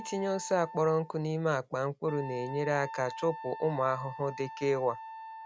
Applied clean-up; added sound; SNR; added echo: none; Wind instrument, woodwind instrument; 12 dB; none.